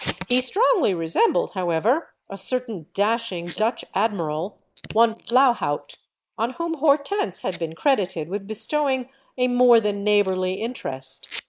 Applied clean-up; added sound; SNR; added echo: neural mask model Resemble Enhance denoiser.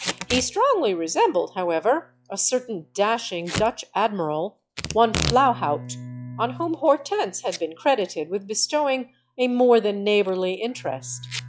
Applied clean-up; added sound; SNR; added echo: classical method log-MMSE.